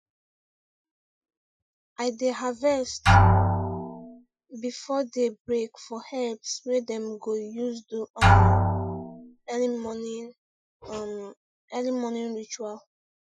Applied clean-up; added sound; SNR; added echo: classical method Wiener filter.